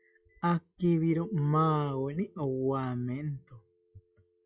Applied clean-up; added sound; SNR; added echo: classical method log-MMSE.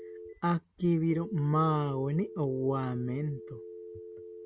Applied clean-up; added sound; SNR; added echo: none; Telephone; 14 dB; none.